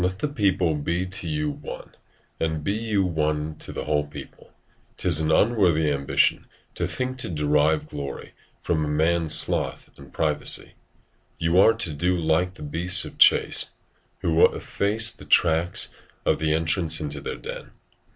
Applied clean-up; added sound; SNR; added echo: none; none; none; none.